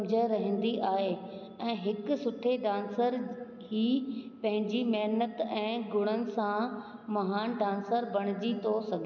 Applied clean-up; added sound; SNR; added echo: none; none; none; none.